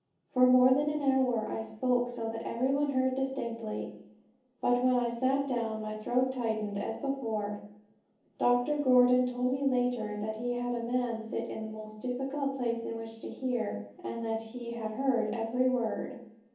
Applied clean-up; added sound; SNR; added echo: none; none; none; reverberation time 0.7 s.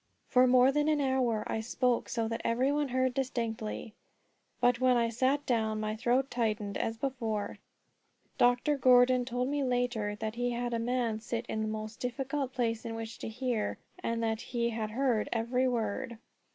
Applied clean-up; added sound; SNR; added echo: none; none; none; none.